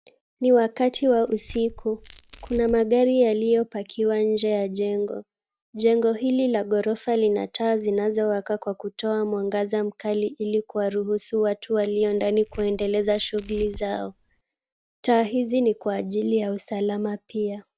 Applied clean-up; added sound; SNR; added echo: none; Tearing; 19 dB; none.